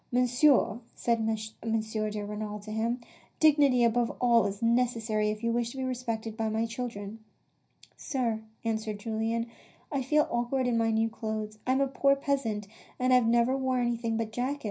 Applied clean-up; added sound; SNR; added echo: none; none; none; reverberation time 0.4 s.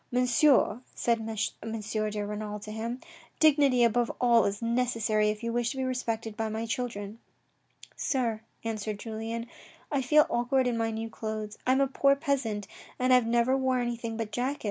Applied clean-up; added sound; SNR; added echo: none; none; none; none.